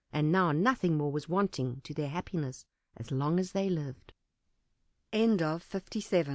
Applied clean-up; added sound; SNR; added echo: none; none; none; none.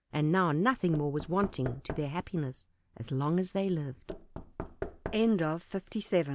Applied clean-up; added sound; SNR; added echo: none; Knock / Wood; 13 dB; none.